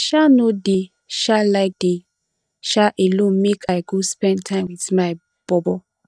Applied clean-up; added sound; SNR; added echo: neural mask model DeepFilterNet 3.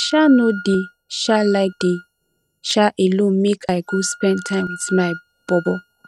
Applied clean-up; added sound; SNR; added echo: neural mask model RNNoise.